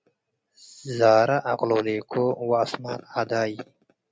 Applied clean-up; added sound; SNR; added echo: none; none; none; none.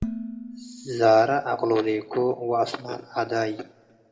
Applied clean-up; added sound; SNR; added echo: none; Dishes, pots, and pans; 15 dB; reverberation time 0.7 s.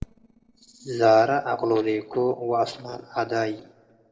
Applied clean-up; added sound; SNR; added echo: neural separator model SepFormer DNS4.